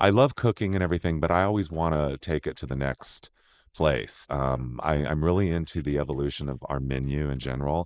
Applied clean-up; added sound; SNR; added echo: neural mask model Resemble Enhance denoiser.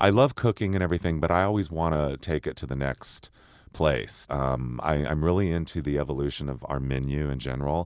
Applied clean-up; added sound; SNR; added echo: none; none; none; none.